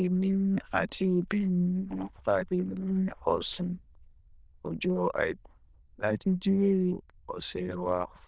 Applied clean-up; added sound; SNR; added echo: neural diffusion model UNIVERSE++.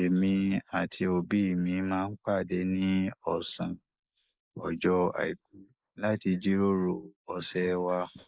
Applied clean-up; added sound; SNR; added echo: neural mask model Resemble Enhance denoiser.